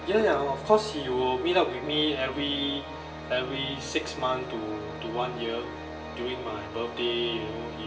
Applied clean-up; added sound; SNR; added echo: none; Organ; 10 dB; reverberation time 0.6 s.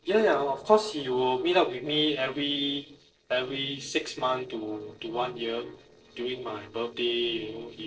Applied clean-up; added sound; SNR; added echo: neural separator model SepFormer DNS4.